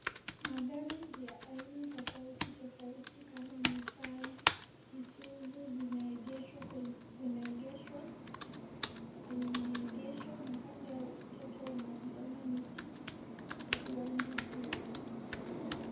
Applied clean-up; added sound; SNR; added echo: none; Computer keyboard; -1 dB; reverberation time 0.5 s.